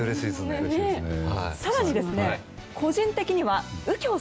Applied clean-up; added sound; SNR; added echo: none; none; none; none.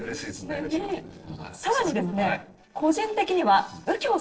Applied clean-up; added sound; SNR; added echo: neural separator model SepFormer DNS4.